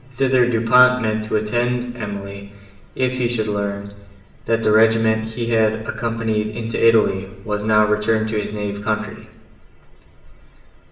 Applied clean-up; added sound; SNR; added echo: none; none; none; reverberation time 0.8 s.